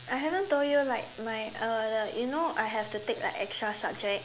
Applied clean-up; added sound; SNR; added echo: none; none; none; none.